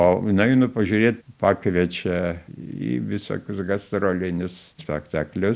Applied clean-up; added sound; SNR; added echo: none; none; none; none.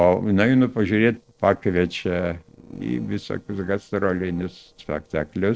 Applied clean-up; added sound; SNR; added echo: neural separator model SepFormer DNS4.